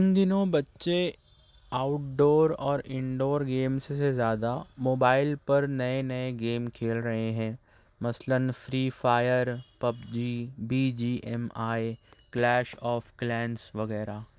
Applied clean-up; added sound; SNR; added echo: none; none; none; none.